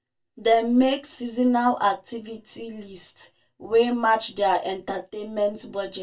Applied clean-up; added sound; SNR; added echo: none; none; none; reverberation time 0.2 s.